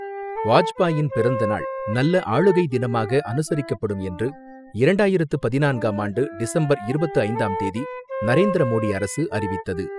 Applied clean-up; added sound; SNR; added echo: classical method spectral subtraction.